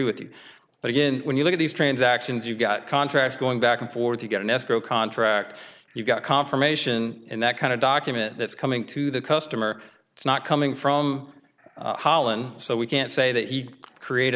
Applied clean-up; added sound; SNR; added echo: none; none; none; none.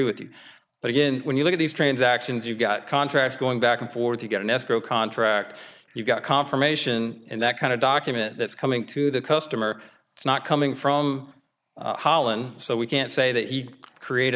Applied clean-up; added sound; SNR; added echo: neural mask model Resemble Enhance denoiser.